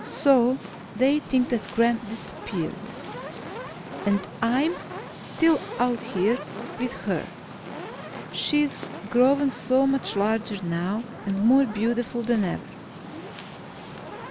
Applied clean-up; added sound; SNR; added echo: none; Fire; 11 dB; none.